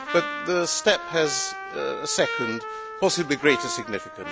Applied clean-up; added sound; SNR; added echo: none; Trumpet; 8 dB; none.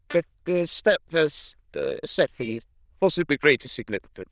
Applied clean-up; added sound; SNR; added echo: neural diffusion model UNIVERSE++.